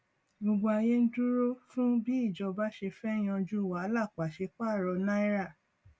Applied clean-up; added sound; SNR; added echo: none; none; none; none.